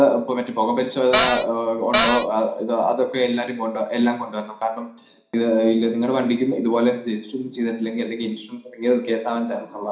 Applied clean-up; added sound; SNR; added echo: none; Cupboard open or close; -4 dB; reverberation time 0.5 s.